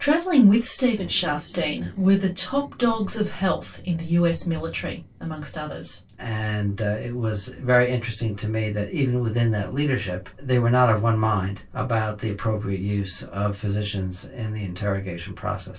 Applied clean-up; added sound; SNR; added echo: neural separator model SepFormer DNS4.